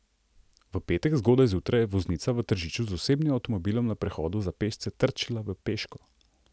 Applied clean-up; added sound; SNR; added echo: none; none; none; none.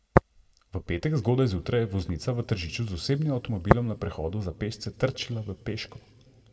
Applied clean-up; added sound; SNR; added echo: none; Tap; 3 dB; reverberation time 1.9 s.